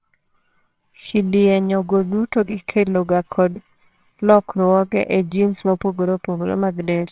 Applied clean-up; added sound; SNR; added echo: neural separator model SepFormer WHAMR!.